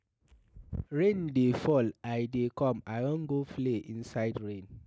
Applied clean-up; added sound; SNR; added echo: none; none; none; none.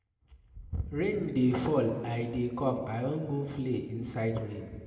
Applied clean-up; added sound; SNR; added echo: none; none; none; reverberation time 1.5 s.